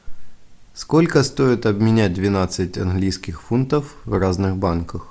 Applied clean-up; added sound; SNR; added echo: none; none; none; none.